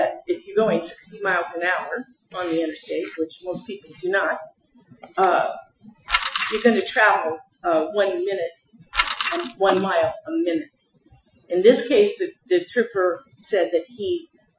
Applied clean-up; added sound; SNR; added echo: classical method Wiener filter.